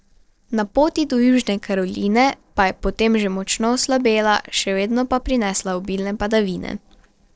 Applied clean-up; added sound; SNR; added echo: neural separator model SepFormer DNS4.